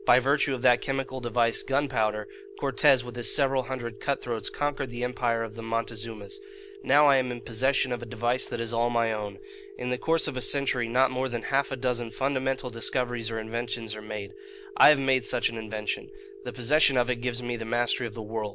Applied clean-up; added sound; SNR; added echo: none; Telephone; 17 dB; none.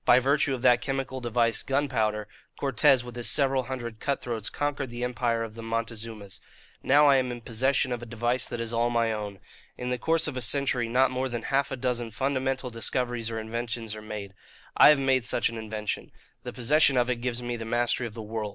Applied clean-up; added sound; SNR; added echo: none; none; none; none.